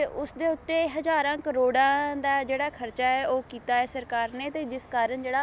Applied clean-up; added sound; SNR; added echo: none; none; none; none.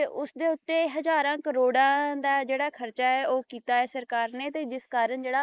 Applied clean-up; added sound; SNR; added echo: neural mask model Resemble Enhance denoiser.